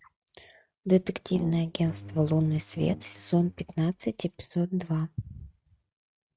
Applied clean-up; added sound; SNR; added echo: neural mask model RNNoise.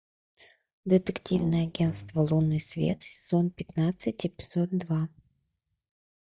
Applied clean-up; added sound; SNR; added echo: neural mask model DeepFilterNet 3.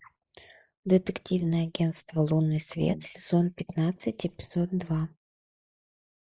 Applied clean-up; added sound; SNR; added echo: neural mask model Resemble Enhance denoiser.